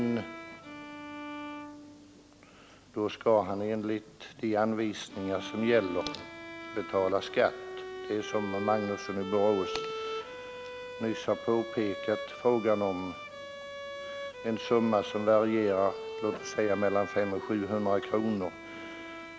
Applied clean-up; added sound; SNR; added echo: none; Bowed string instrument; 10 dB; none.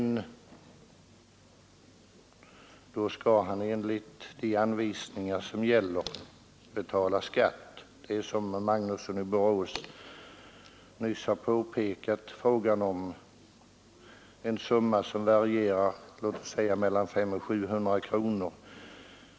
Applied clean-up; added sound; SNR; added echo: none; none; none; none.